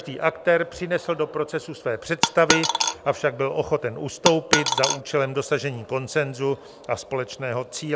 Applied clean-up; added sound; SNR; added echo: none; Coin (dropping); -2 dB; none.